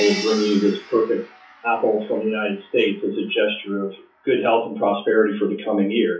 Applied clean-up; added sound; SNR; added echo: classical method WPE with log-MMSE.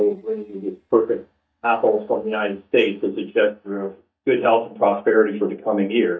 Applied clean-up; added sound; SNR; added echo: neural mask model DeepFilterNet 3.